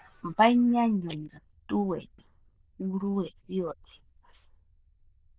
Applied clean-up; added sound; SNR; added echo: neural diffusion model UNIVERSE++.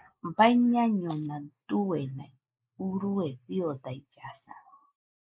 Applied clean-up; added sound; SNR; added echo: neural mask model Resemble Enhance denoiser.